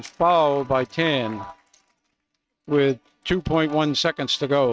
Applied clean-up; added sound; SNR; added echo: neural mask model RNNoise.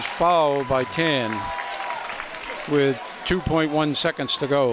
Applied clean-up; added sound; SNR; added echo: none; none; none; none.